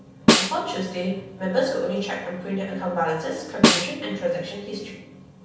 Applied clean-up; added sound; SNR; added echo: none; Snare drum; -4 dB; reverberation time 0.3 s.